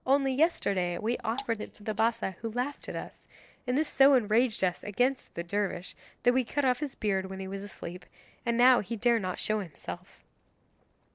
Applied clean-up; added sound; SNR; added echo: neural separator model SepFormer DNS4.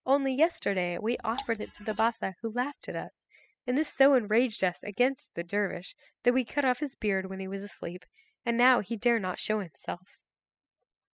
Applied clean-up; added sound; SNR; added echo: classical method spectral subtraction.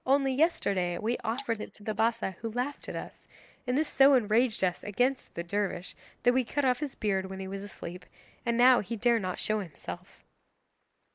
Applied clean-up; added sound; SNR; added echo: neural mask model Resemble Enhance denoiser.